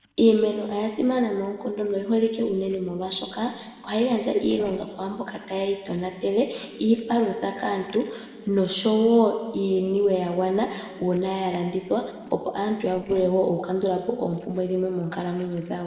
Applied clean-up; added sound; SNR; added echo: neural separator model SepFormer DNS4.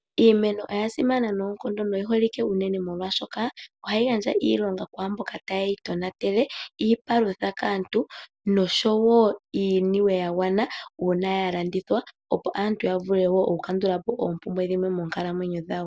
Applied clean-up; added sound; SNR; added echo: none; none; none; none.